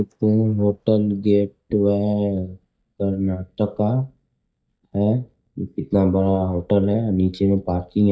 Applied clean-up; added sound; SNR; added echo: neural mask model DeepFilterNet 3.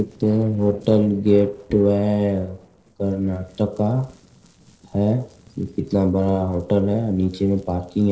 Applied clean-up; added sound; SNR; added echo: neural separator model SepFormer DNS4.